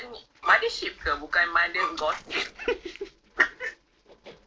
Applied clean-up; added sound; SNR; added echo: neural separator model SepFormer DNS4.